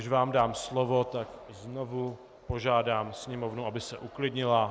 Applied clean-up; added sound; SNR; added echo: none; none; none; none.